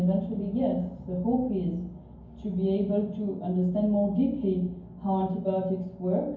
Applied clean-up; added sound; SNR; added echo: none; none; none; reverberation time 0.9 s.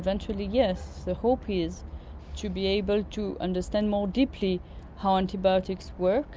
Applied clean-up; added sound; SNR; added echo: none; none; none; none.